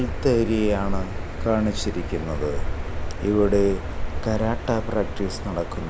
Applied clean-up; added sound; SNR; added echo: none; Motor vehicle (road); 3 dB; none.